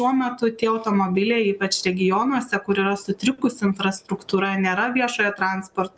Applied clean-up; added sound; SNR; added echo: none; none; none; none.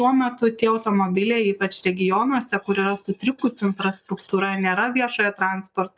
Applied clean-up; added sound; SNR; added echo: neural mask model DeepFilterNet 3.